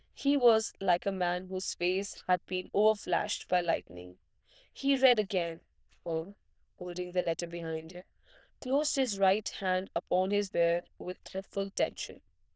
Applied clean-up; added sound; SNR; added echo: neural diffusion model UNIVERSE++.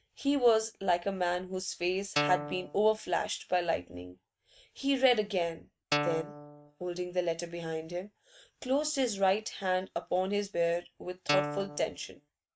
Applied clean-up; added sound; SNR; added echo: neural mask model RNNoise.